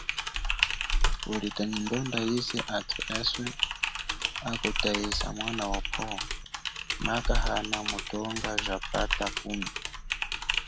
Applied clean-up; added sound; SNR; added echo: none; Typing; -3 dB; none.